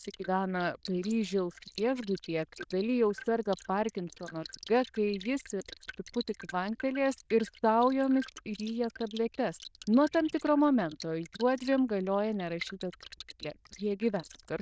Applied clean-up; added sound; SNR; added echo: neural diffusion model UNIVERSE++.